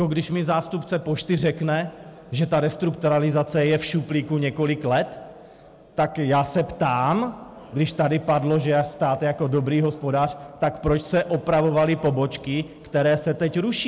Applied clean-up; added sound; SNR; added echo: none; none; none; none.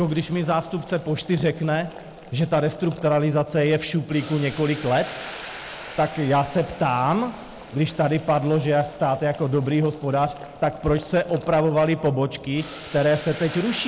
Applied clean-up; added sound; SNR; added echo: none; Boiling; 18 dB; none.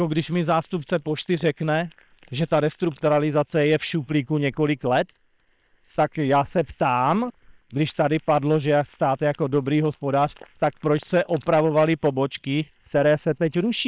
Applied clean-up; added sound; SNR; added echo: neural separator model SepFormer WHAM!.